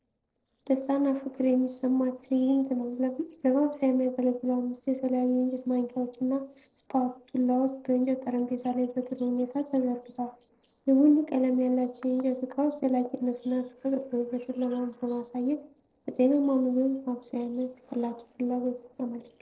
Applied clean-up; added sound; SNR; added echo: neural separator model SepFormer DNS4.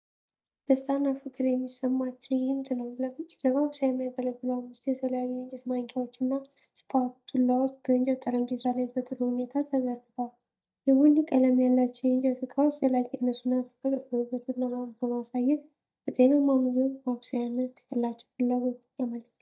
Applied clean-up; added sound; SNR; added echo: neural mask model DeepFilterNet 3.